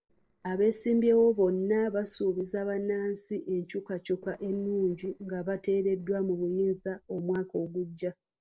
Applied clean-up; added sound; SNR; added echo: neural separator model SepFormer DNS4.